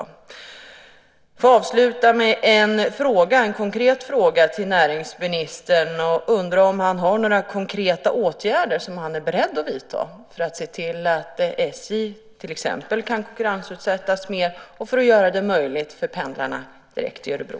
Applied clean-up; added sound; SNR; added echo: none; none; none; none.